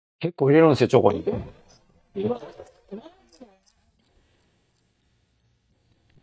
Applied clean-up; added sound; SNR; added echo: neural mask model DeepFilterNet 3.